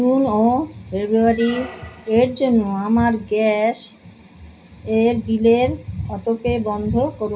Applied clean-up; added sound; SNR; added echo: none; Squeak; 19 dB; reverberation time 0.4 s.